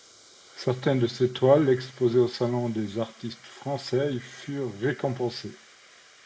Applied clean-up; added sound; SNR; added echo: neural mask model Resemble Enhance denoiser.